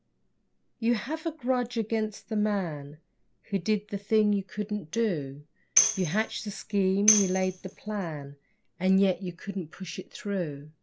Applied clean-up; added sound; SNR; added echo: none; Tambourine; 1 dB; none.